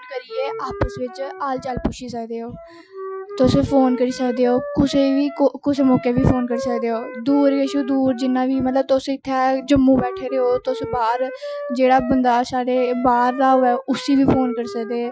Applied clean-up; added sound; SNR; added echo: classical method Wiener filter.